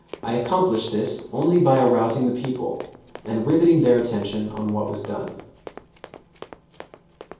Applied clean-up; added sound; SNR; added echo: none; Run; 19 dB; reverberation time 0.7 s.